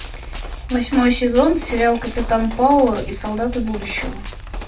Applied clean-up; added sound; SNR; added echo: none; Gunshot, gunfire; 17 dB; reverberation time 0.2 s.